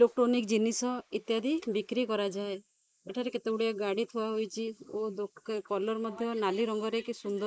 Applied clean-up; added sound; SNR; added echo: neural mask model Resemble Enhance denoiser.